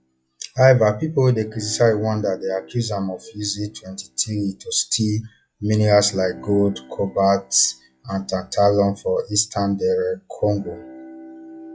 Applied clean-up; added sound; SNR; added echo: classical method log-MMSE.